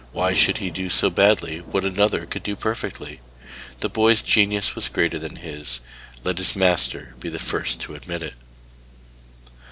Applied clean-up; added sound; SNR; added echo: none; Thunder / Rain; 20 dB; none.